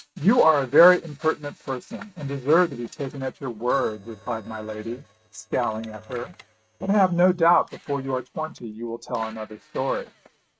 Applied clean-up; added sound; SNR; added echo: neural mask model RNNoise.